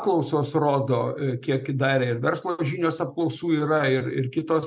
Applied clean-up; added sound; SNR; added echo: none; none; none; none.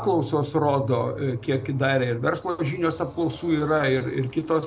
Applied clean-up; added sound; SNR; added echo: none; Motorcycle; 16 dB; none.